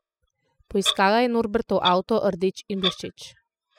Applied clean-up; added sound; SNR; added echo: classical method spectral subtraction.